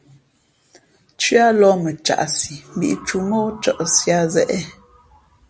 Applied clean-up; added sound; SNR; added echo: none; none; none; none.